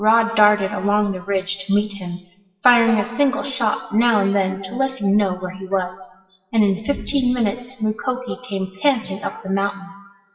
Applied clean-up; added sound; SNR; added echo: classical method WPE with log-MMSE.